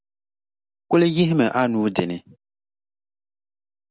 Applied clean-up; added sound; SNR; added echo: none; none; none; none.